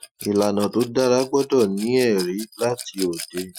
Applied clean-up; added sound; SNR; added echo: classical method Wiener filter.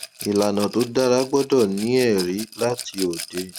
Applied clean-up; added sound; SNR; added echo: none; Rattle / Glass; 14 dB; none.